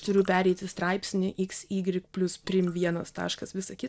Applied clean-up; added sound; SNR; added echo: neural separator model SepFormer DNS4.